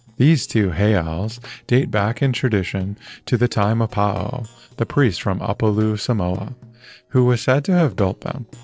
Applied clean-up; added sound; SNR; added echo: neural separator model SepFormer DNS4.